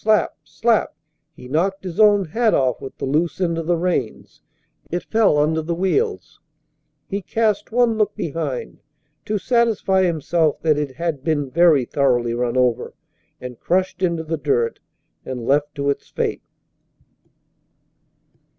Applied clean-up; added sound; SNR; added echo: none; none; none; none.